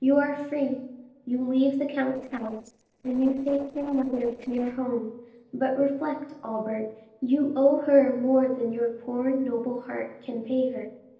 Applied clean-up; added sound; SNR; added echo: neural separator model SepFormer DNS4.